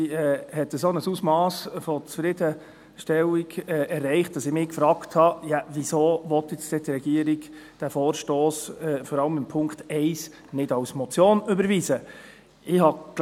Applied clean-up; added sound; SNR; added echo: none; none; none; none.